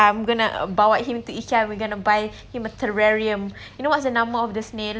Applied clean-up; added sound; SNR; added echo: none; none; none; none.